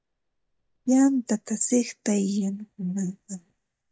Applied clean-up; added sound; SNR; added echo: neural mask model DeepFilterNet 3.